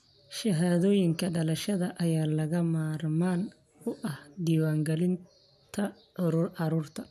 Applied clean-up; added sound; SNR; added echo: none; none; none; none.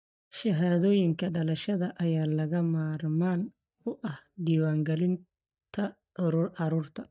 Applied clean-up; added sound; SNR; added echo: neural mask model DeepFilterNet 3.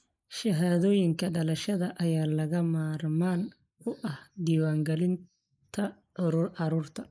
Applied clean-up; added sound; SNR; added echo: neural mask model Resemble Enhance denoiser.